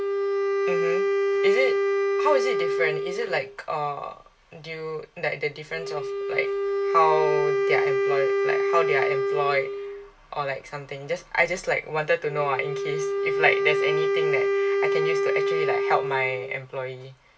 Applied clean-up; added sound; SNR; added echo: none; Wind instrument, woodwind instrument; -2 dB; reverberation time 0.2 s.